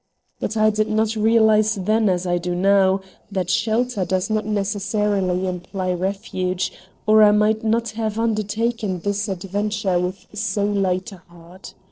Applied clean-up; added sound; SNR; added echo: neural separator model SepFormer DNS4.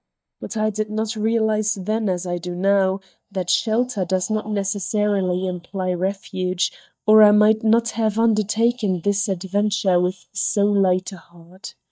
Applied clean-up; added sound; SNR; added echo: neural mask model DeepFilterNet 3.